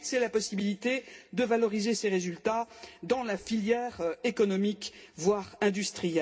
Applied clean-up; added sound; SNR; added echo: none; none; none; reverberation time 0.3 s.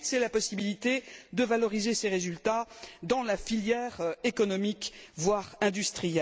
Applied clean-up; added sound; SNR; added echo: none; none; none; none.